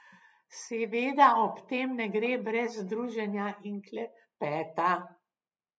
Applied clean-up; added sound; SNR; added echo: none; none; none; none.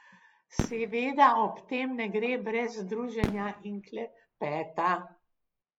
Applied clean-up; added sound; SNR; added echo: none; Fireworks; 10 dB; none.